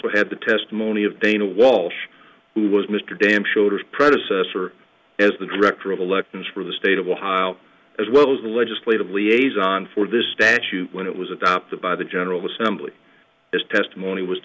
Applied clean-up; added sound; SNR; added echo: none; none; none; none.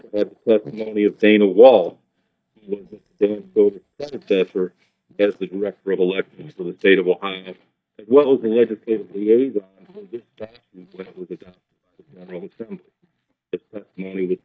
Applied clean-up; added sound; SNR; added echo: neural mask model DeepFilterNet 3.